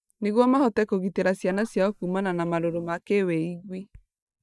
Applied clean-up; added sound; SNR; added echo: neural mask model DeepFilterNet 3.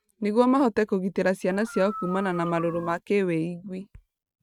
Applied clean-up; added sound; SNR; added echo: neural mask model RNNoise.